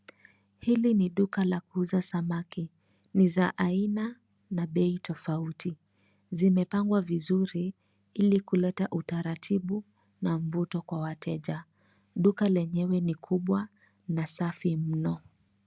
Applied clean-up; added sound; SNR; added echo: none; none; none; none.